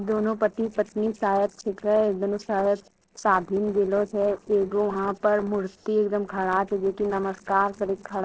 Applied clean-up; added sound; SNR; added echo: neural separator model SepFormer DNS4.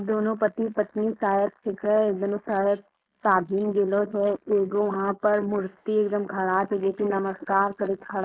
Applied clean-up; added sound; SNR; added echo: neural mask model Resemble Enhance denoiser.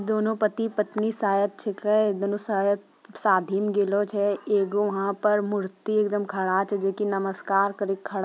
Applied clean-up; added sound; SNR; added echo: none; none; none; none.